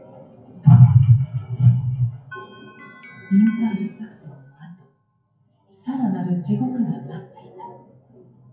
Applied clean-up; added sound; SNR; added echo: classical method WPE with log-MMSE.